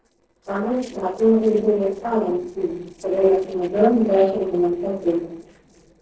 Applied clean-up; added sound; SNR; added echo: neural separator model SepFormer DNS4.